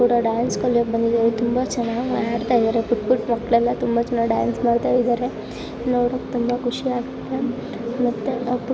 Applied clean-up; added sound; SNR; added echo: none; none; none; none.